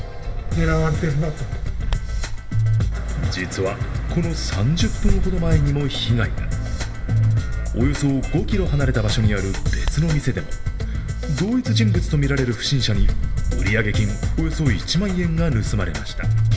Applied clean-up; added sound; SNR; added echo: none; Bird; 5 dB; reverberation time 1.0 s.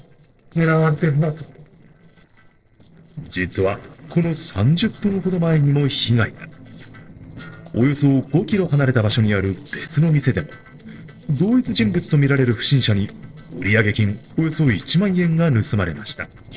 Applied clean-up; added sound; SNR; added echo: neural separator model SepFormer DNS4.